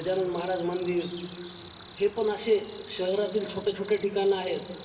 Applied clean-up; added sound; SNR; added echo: none; Cricket; 18 dB; reverberation time 2.7 s.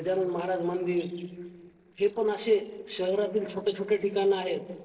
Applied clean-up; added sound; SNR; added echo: neural separator model SepFormer DNS4.